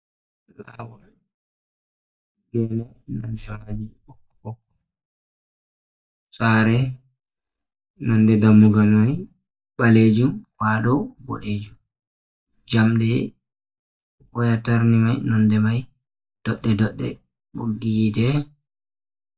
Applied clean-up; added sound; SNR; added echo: neural mask model DeepFilterNet 3.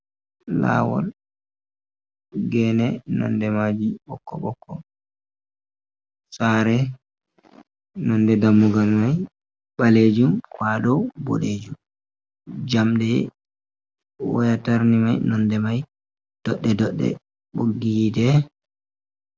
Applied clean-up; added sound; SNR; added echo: none; none; none; none.